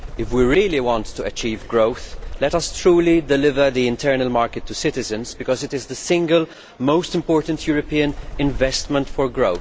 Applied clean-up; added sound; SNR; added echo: none; Bird; 13 dB; none.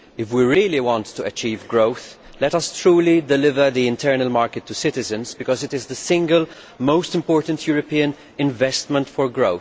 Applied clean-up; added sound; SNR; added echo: none; none; none; none.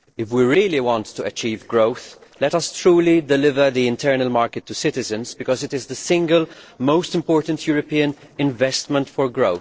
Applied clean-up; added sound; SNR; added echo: neural separator model SepFormer DNS4.